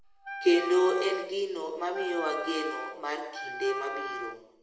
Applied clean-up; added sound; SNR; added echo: none; Wind instrument, woodwind instrument; 8 dB; reverberation time 0.9 s.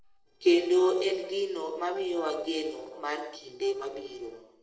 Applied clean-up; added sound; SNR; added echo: neural separator model SepFormer DNS4.